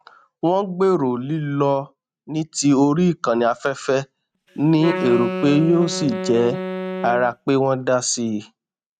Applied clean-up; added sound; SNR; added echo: neural mask model RNNoise.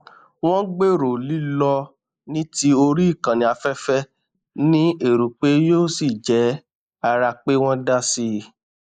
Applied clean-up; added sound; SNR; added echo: neural mask model Resemble Enhance denoiser.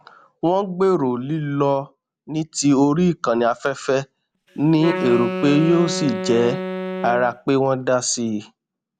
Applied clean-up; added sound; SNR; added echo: none; Wind instrument, woodwind instrument; 7 dB; none.